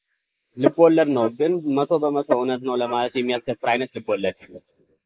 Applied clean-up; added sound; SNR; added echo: neural mask model Resemble Enhance denoiser.